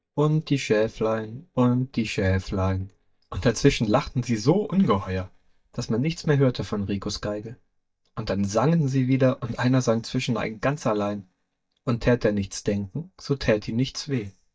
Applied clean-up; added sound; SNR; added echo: neural mask model DeepFilterNet 3.